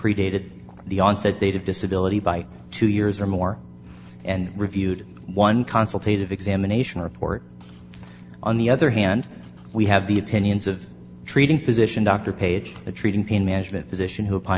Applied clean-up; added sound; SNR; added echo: none; none; none; none.